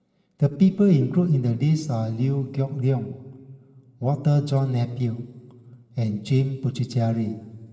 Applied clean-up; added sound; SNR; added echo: none; none; none; reverberation time 1.9 s.